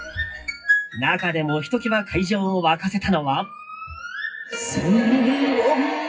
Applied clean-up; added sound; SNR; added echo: classical method WPE with log-MMSE.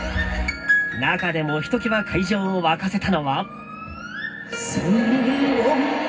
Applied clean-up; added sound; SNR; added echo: none; Bird; 17 dB; reverberation time 0.4 s.